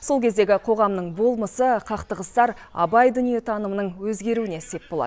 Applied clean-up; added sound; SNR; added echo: none; none; none; none.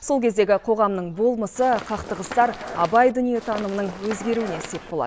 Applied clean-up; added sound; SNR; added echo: none; Run; 13 dB; none.